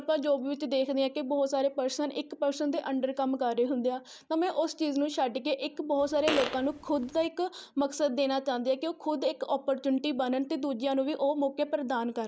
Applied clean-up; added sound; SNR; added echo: none; Fart; 7 dB; none.